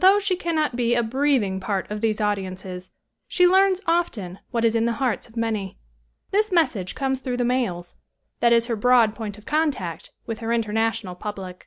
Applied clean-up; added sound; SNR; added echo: none; none; none; none.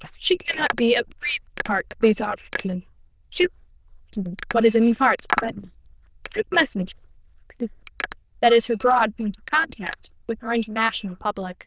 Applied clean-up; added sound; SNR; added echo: neural diffusion model UNIVERSE++.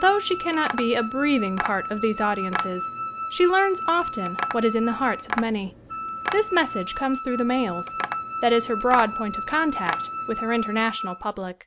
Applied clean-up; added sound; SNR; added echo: none; Wind instrument, woodwind instrument + Tap; 6 dB; none.